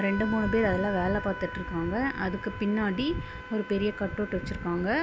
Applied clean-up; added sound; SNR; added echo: none; Wind instrument, woodwind instrument; 12 dB; none.